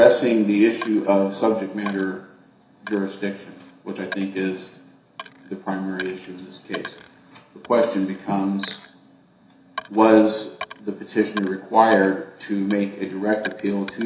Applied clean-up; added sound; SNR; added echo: none; Coin (dropping); 17 dB; reverberation time 0.7 s.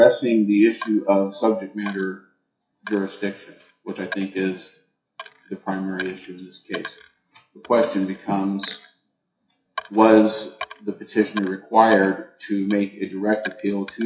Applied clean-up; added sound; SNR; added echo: classical method WPE with log-MMSE.